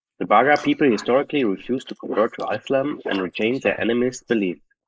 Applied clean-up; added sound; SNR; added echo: neural mask model Resemble Enhance denoiser.